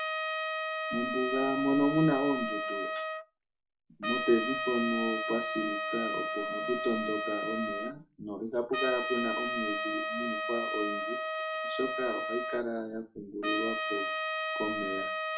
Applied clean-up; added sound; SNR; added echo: none; Trumpet; 1 dB; reverberation time 0.3 s.